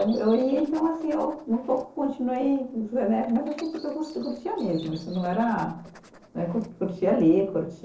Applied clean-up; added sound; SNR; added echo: neural separator model SepFormer DNS4.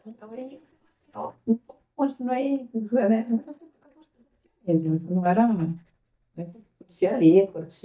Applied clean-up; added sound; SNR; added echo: neural mask model DeepFilterNet 3.